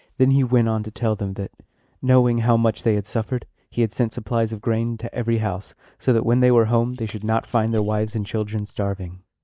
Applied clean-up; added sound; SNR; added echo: neural mask model DeepFilterNet 3.